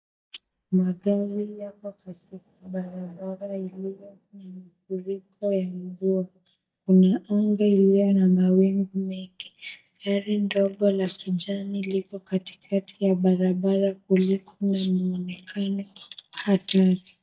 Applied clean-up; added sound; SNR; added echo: neural mask model DeepFilterNet 3.